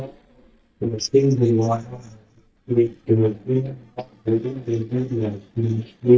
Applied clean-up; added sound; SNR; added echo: neural mask model DeepFilterNet 3.